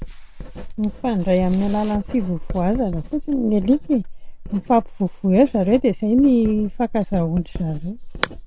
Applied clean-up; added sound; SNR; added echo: none; Writing; 10 dB; none.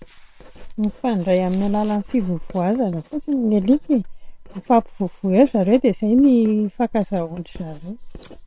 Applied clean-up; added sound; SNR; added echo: neural separator model SepFormer WHAM!.